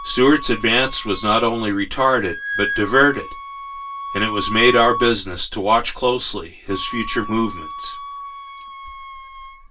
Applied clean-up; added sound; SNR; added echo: none; Wind instrument, woodwind instrument; 10 dB; reverberation time 0.1 s.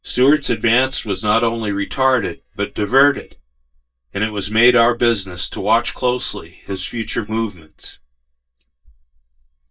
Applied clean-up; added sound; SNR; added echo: neural mask model DeepFilterNet 3.